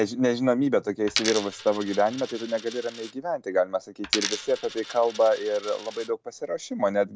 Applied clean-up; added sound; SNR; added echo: none; Coin (dropping); 9 dB; none.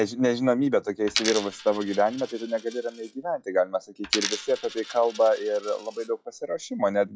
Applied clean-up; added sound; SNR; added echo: classical method log-MMSE.